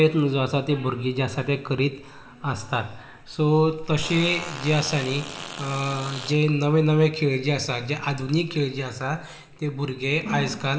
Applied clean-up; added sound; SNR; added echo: none; Fart; 13 dB; reverberation time 2.1 s.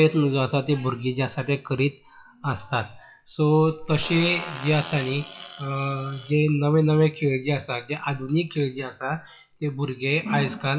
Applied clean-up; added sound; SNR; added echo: classical method WPE with log-MMSE.